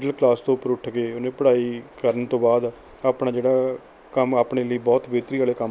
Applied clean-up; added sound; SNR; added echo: none; none; none; none.